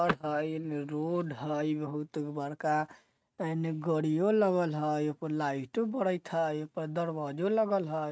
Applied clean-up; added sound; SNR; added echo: neural mask model RNNoise.